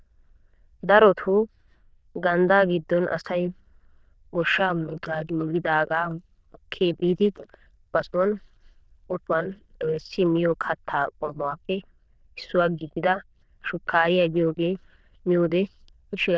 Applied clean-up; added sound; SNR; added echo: neural diffusion model UNIVERSE++.